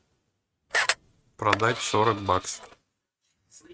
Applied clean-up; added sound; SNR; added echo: neural mask model RNNoise.